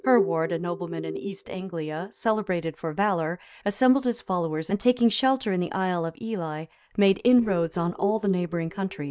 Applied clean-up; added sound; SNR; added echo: neural mask model DeepFilterNet 3.